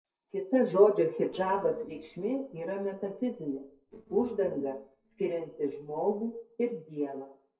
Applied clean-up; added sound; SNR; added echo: neural separator model SepFormer DNS4.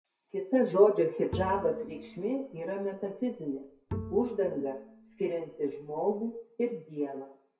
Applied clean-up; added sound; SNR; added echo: none; Bowed string instrument; 13 dB; reverberation time 0.5 s.